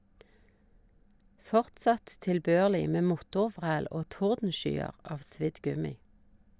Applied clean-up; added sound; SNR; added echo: none; none; none; none.